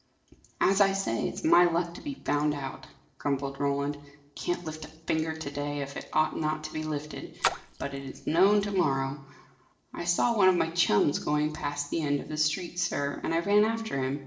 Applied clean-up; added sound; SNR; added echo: neural separator model SepFormer DNS4.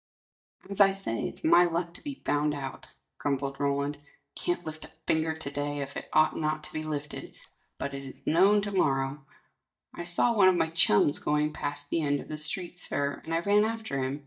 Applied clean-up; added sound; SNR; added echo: neural mask model DeepFilterNet 3.